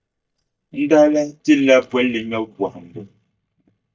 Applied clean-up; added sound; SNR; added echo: neural mask model DeepFilterNet 3.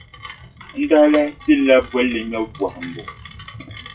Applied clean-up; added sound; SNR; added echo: classical method WPE with log-MMSE.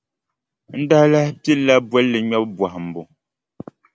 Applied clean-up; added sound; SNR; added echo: none; none; none; none.